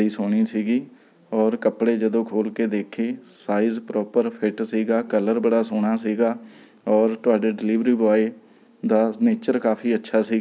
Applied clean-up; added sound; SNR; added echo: none; none; none; none.